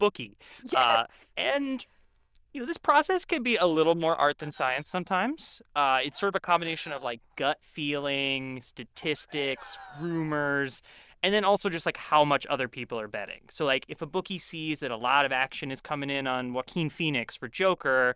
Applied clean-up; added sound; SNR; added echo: neural diffusion model UNIVERSE++.